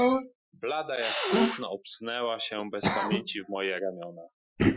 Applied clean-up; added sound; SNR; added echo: classical method Wiener filter.